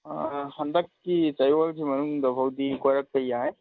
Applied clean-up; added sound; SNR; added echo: neural mask model Resemble Enhance denoiser.